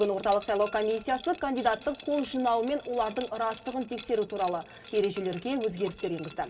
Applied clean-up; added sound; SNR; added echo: none; Liquid; 19 dB; reverberation time 1.9 s.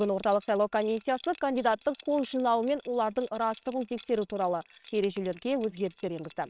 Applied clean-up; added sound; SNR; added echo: neural separator model SepFormer WHAMR!.